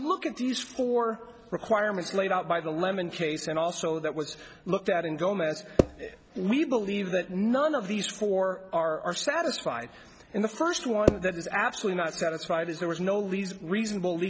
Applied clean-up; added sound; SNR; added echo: none; Percussion; -2 dB; none.